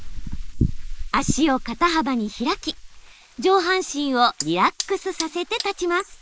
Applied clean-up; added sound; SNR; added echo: neural mask model Resemble Enhance denoiser.